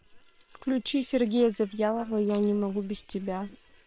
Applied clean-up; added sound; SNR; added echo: neural separator model SepFormer WHAM!.